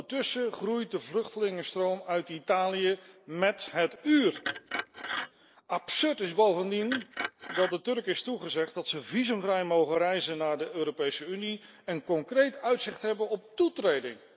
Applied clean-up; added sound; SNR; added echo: neural mask model Resemble Enhance denoiser.